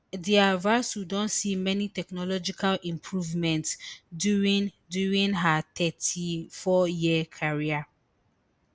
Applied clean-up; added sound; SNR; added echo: none; none; none; none.